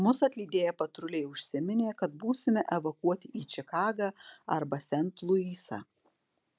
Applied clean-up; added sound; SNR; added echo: none; none; none; none.